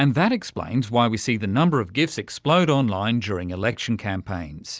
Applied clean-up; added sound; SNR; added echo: none; none; none; none.